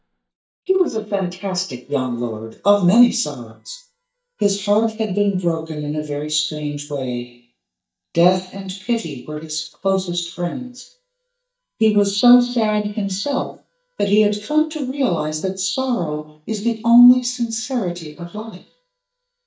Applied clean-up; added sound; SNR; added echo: neural mask model DeepFilterNet 3.